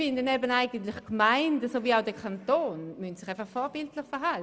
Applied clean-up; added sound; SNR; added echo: none; none; none; none.